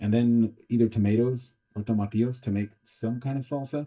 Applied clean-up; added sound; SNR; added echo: neural mask model DeepFilterNet 3.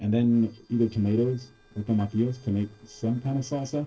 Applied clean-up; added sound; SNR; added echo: neural separator model SepFormer DNS4.